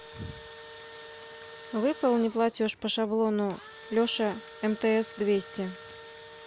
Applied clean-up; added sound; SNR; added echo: none; Engine / Drill; 16 dB; none.